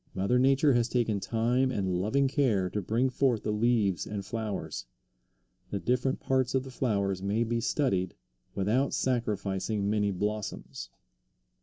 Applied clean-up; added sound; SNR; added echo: none; none; none; none.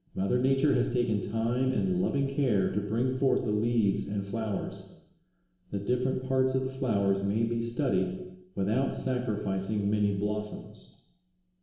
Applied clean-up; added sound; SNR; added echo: none; none; none; reverberation time 0.9 s.